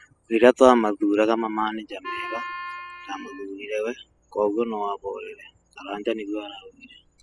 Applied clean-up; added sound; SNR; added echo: classical method spectral subtraction.